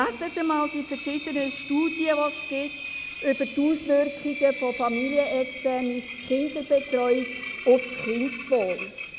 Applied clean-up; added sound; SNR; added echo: none; Engine; 10 dB; none.